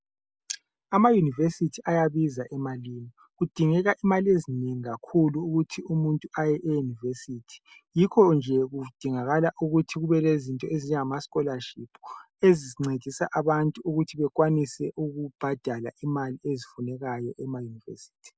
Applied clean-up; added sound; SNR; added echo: none; none; none; none.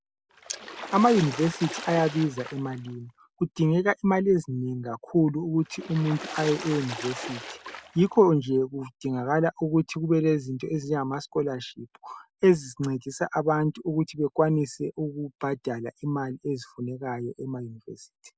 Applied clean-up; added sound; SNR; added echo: none; Water / Splash, splatter; 12 dB; none.